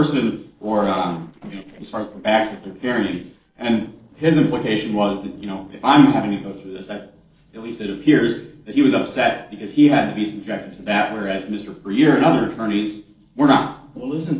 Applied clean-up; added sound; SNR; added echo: neural separator model SepFormer DNS4.